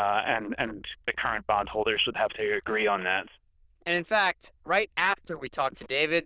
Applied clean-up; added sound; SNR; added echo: neural diffusion model UNIVERSE++.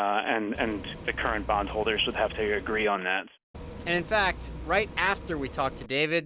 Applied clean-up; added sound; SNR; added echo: none; Bus; 11 dB; none.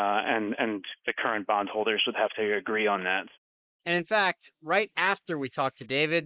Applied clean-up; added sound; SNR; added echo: neural mask model Resemble Enhance denoiser.